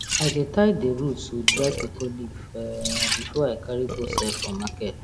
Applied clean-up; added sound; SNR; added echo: none; Liquid + Burping, eructation; 3 dB; none.